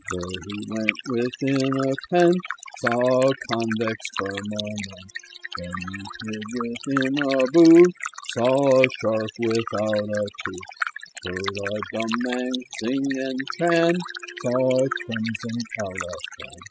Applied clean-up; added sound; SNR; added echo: classical method spectral subtraction.